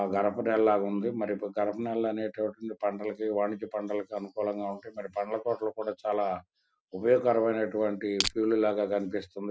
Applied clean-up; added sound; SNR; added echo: none; Crushing; 3 dB; none.